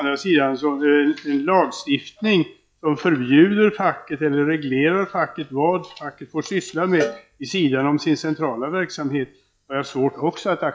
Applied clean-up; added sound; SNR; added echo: classical method log-MMSE.